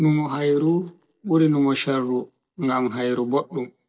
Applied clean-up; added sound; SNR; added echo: neural mask model DeepFilterNet 3.